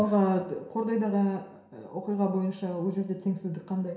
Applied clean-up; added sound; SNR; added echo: none; none; none; reverberation time 0.7 s.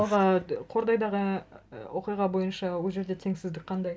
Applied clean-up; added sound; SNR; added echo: none; none; none; none.